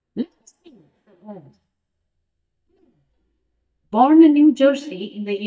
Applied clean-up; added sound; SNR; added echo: neural mask model DeepFilterNet 3.